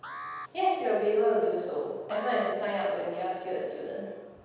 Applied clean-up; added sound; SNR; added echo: none; Alarm; 15 dB; reverberation time 1.2 s.